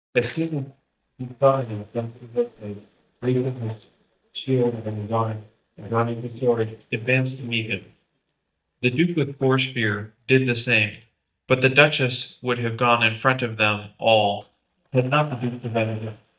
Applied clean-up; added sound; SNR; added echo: neural mask model DeepFilterNet 3.